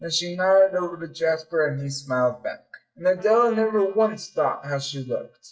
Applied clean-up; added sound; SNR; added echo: neural mask model DeepFilterNet 3.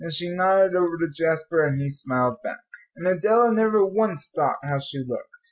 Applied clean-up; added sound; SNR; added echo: none; none; none; none.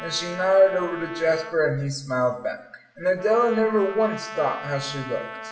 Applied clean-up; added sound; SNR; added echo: none; Trumpet; 14 dB; reverberation time 0.8 s.